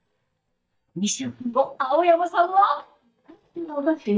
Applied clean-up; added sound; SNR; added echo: neural mask model DeepFilterNet 3.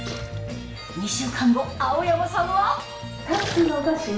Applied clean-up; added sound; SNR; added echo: none; Splash, splatter; 15 dB; reverberation time 0.7 s.